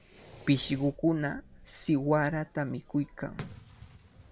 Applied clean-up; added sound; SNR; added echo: none; Fireworks; 18 dB; none.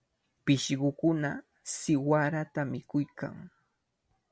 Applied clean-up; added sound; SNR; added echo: none; none; none; none.